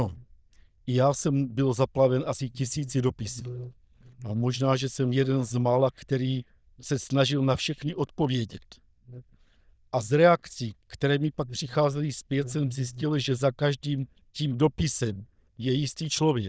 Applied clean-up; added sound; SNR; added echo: neural diffusion model UNIVERSE++.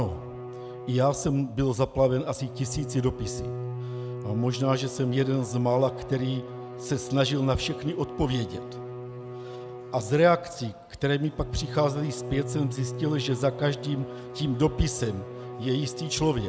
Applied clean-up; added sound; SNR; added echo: none; Bowed string instrument; 10 dB; none.